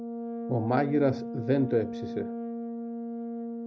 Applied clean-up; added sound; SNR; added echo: none; Brass instrument; 5 dB; none.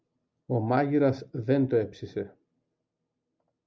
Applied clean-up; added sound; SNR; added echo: none; none; none; none.